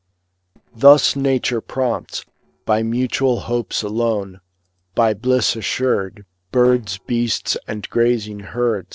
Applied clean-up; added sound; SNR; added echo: neural separator model SepFormer DNS4.